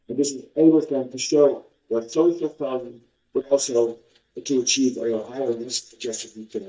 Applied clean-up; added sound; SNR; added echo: neural mask model DeepFilterNet 3.